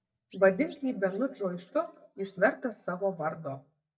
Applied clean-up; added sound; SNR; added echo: neural mask model DeepFilterNet 3.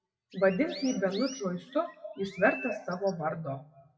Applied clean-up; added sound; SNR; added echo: classical method WPE with log-MMSE.